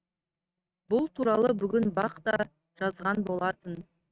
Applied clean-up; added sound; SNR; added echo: neural mask model RNNoise.